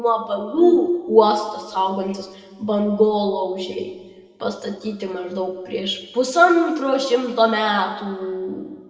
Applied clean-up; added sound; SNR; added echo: none; none; none; reverberation time 1.6 s.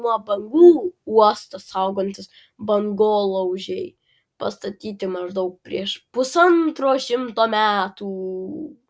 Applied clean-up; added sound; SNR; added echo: none; none; none; none.